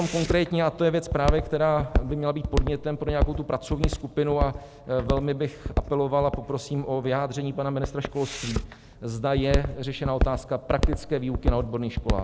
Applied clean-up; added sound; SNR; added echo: none; Walk, footsteps; 3 dB; none.